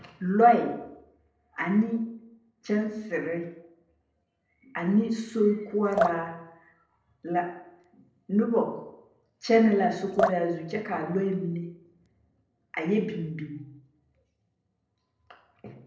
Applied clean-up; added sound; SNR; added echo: neural separator model SepFormer DNS4.